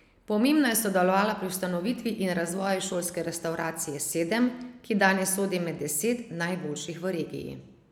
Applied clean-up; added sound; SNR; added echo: none; none; none; none.